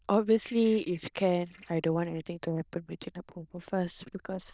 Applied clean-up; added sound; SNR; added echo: neural diffusion model UNIVERSE++.